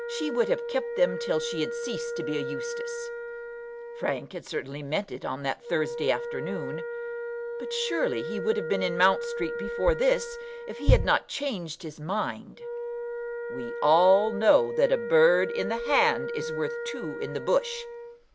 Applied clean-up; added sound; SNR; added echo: none; Wind instrument, woodwind instrument; 7 dB; none.